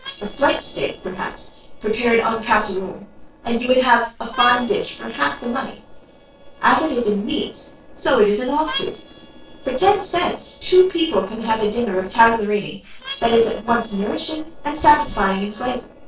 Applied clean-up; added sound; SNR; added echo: neural separator model SepFormer DNS4.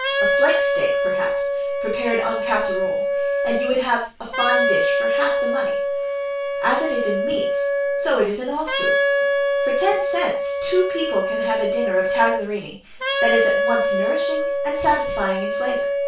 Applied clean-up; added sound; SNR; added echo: none; Wind instrument, woodwind instrument; -3 dB; reverberation time 0.3 s.